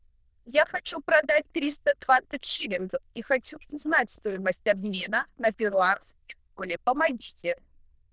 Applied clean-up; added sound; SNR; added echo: neural diffusion model UNIVERSE++.